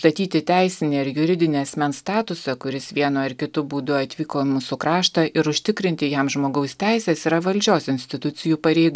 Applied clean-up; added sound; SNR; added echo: none; none; none; none.